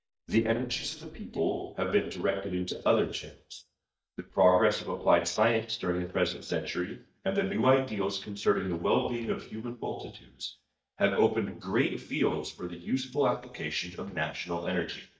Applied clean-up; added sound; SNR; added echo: neural mask model DeepFilterNet 3.